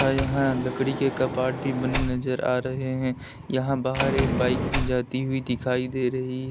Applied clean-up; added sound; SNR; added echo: none; Sliding door; 5 dB; none.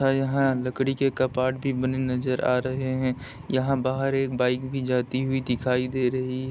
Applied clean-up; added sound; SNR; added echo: none; none; none; none.